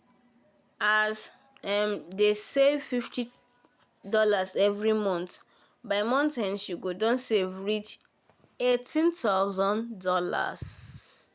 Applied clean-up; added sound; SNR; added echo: none; none; none; none.